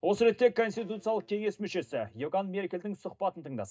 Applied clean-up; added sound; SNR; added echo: neural mask model DeepFilterNet 3.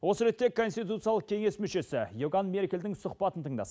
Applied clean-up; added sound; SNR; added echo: none; none; none; none.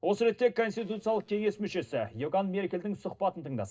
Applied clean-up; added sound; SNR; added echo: neural separator model SepFormer DNS4.